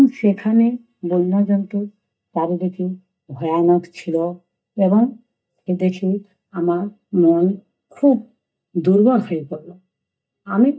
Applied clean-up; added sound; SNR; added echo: neural mask model DeepFilterNet 3.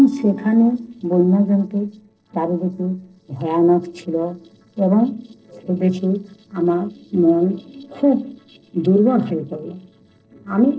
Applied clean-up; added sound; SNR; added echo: neural separator model SepFormer DNS4.